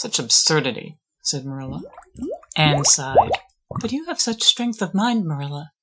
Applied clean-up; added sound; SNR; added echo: classical method Wiener filter.